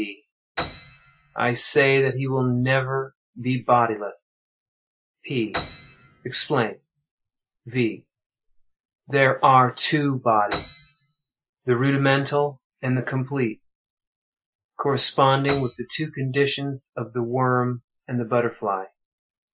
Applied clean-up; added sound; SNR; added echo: classical method Wiener filter.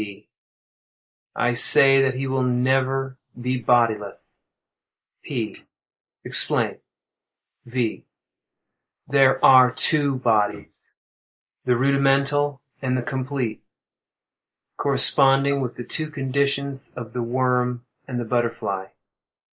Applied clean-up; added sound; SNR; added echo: neural mask model Resemble Enhance denoiser.